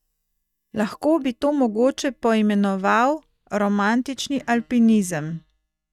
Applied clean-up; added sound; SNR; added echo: neural mask model DeepFilterNet 3.